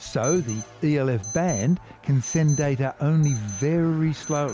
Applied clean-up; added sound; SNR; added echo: none; Alarm; 15 dB; none.